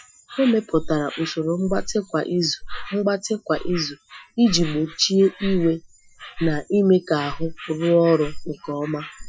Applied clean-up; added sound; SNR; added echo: classical method Wiener filter.